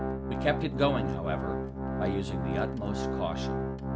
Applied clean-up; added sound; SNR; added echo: none; Organ; -2 dB; none.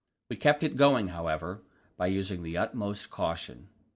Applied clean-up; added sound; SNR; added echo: none; none; none; none.